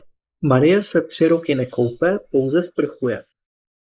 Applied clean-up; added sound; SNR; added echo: neural mask model Resemble Enhance denoiser.